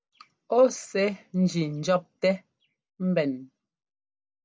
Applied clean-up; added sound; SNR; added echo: none; none; none; none.